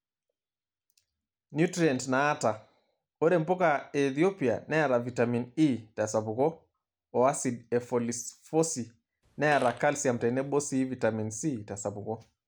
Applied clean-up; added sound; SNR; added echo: none; Fart; 19 dB; none.